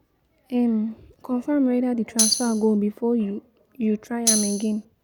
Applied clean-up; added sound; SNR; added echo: none; Tambourine; 1 dB; none.